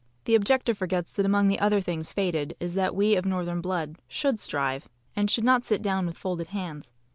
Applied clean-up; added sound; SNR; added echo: none; none; none; none.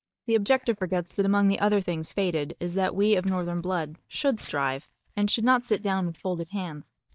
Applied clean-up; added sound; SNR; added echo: neural mask model DeepFilterNet 3.